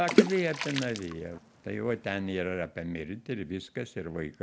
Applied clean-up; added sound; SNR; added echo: none; Water / Splash, splatter; 0 dB; none.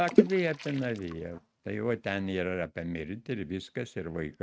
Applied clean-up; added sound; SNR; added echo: neural mask model RNNoise.